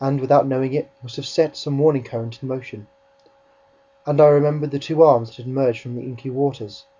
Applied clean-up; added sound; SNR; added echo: none; none; none; none.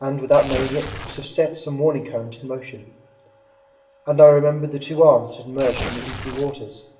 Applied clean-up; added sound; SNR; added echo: none; Tearing; 11 dB; reverberation time 0.8 s.